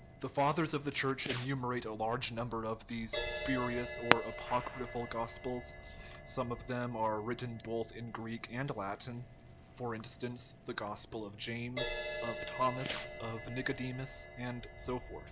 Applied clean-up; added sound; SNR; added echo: none; Crash cymbal + Fireworks; 5 dB; none.